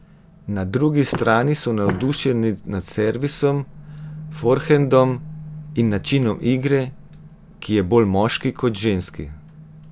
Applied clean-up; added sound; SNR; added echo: none; Walk, footsteps; 10 dB; none.